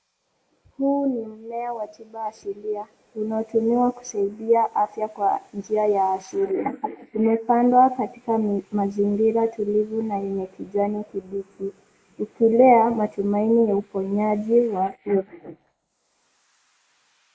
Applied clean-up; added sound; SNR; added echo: neural mask model Resemble Enhance denoiser.